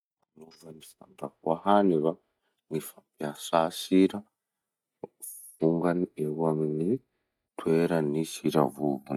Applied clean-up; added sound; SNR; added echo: neural mask model DeepFilterNet 3.